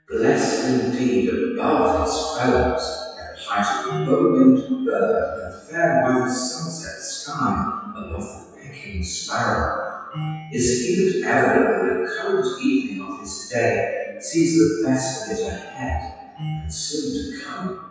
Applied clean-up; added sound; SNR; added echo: classical method WPE with log-MMSE.